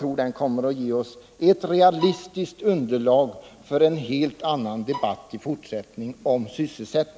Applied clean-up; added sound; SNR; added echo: none; Bowed string instrument; 15 dB; none.